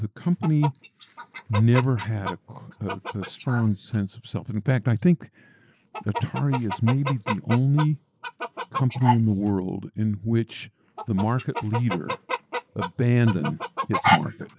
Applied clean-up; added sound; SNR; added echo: neural mask model Resemble Enhance denoiser.